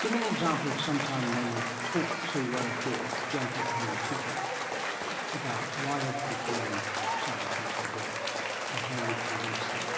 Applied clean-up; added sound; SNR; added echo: none; Applause / Cheering; -2 dB; reverberation time 2.6 s.